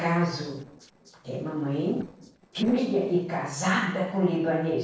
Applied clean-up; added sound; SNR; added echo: neural separator model SepFormer DNS4.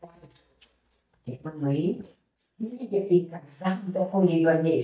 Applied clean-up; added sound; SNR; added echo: neural mask model DeepFilterNet 3.